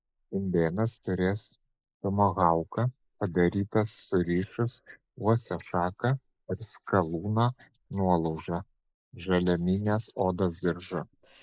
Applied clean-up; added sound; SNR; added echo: neural mask model Resemble Enhance denoiser.